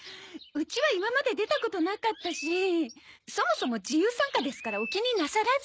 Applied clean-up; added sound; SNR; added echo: none; Chirp, tweet; 14 dB; none.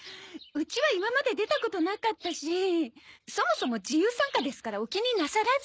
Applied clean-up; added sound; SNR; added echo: none; none; none; none.